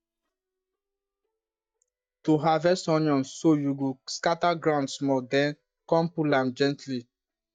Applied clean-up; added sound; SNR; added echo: neural mask model DeepFilterNet 3.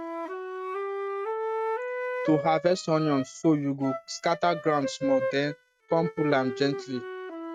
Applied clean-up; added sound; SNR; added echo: neural mask model RNNoise.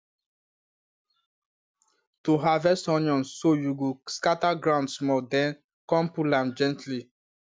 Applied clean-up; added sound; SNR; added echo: none; none; none; none.